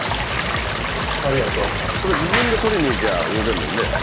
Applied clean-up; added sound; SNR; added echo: none; Stream / Liquid; 2 dB; none.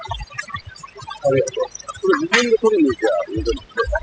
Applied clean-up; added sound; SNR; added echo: classical method spectral subtraction.